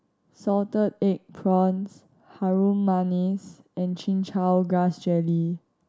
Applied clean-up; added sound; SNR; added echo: none; none; none; none.